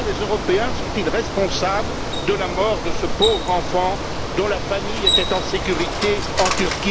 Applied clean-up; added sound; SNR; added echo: none; Bicycle; 1 dB; none.